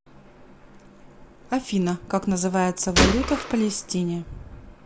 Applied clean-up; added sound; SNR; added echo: none; Gunshot, gunfire; -1 dB; none.